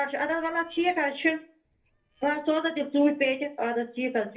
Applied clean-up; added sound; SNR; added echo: neural separator model SepFormer DNS4.